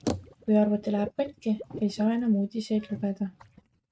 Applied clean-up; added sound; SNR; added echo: neural mask model RNNoise.